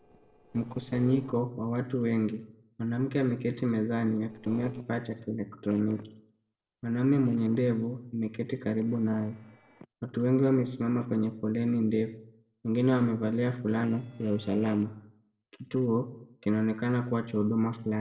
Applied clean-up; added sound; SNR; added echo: neural separator model SepFormer DNS4.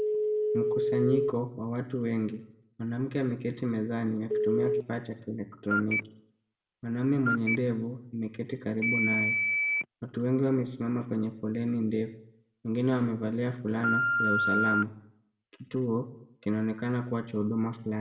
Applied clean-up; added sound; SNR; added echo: none; Telephone; 2 dB; reverberation time 0.6 s.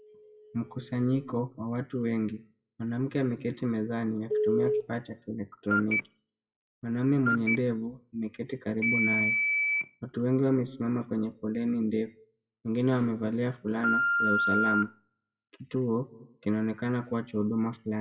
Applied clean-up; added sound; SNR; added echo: classical method WPE with log-MMSE.